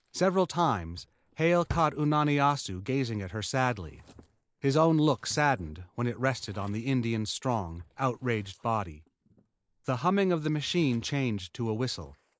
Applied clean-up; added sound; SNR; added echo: neural mask model Resemble Enhance denoiser.